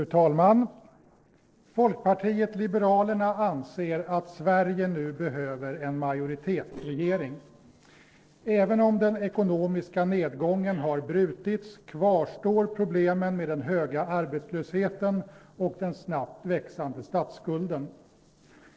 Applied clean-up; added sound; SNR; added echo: neural separator model SepFormer DNS4.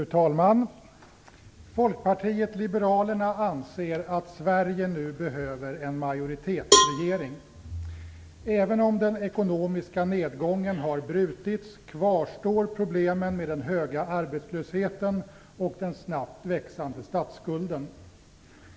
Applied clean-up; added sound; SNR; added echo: none; Cowbell; -2 dB; none.